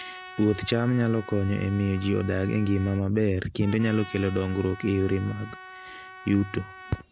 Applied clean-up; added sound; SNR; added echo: none; Trumpet; 18 dB; none.